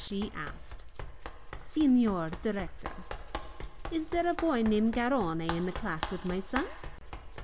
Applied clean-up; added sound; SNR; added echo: none; Run; 8 dB; none.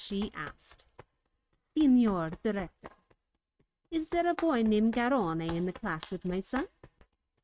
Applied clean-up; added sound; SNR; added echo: neural mask model RNNoise.